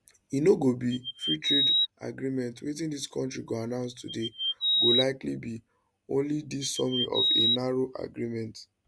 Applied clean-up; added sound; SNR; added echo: none; Bird vocalization, bird call, bird song; -4 dB; none.